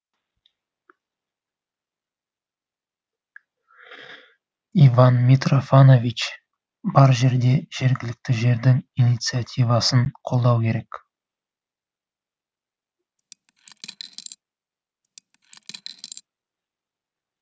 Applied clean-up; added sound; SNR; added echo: none; Coin (dropping); 20 dB; none.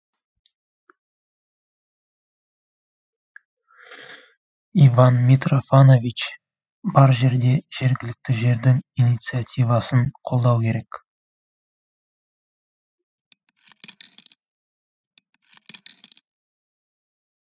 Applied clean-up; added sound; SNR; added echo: classical method spectral subtraction.